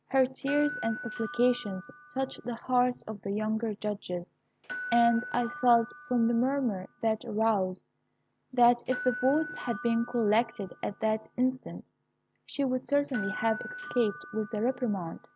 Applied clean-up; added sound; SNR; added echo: none; Door / Bell; 14 dB; none.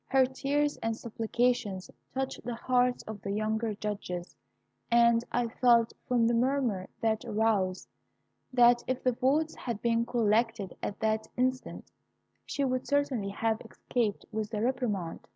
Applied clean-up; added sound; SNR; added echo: none; none; none; none.